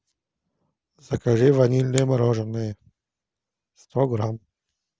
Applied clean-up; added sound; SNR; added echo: none; Finger snapping; 18 dB; none.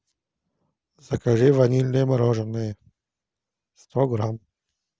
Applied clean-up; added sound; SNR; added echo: none; none; none; none.